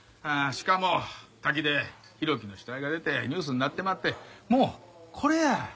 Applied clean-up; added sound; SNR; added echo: none; none; none; none.